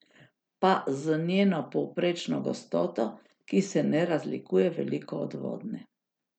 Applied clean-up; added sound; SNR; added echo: none; none; none; none.